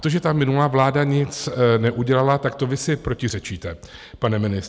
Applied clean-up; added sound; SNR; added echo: none; none; none; none.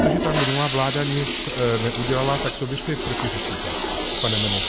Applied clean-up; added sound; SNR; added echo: none; Toilet flush; -4 dB; none.